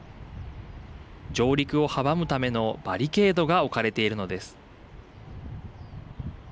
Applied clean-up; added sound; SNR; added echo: none; none; none; none.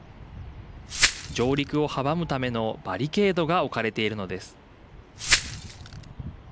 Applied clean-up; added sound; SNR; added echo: none; Glass; 1 dB; none.